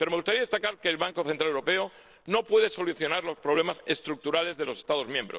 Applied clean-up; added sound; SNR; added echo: neural separator model SepFormer DNS4.